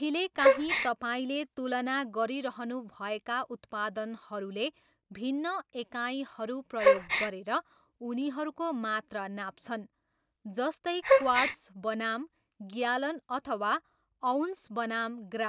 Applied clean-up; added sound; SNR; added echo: none; Gasp; -2 dB; none.